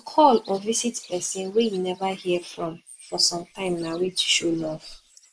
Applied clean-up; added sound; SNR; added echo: neural mask model Resemble Enhance denoiser.